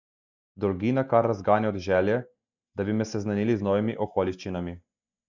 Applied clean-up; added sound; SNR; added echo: neural mask model DeepFilterNet 3.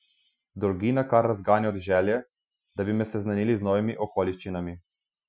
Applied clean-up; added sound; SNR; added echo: classical method Wiener filter.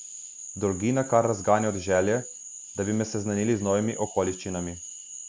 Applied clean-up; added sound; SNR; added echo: none; Frog; 13 dB; none.